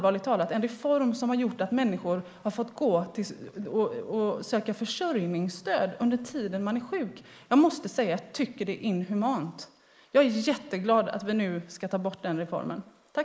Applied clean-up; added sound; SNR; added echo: neural mask model Resemble Enhance denoiser.